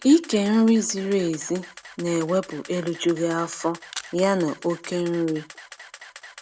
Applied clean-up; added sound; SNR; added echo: none; Camera + Camera; 19 dB; none.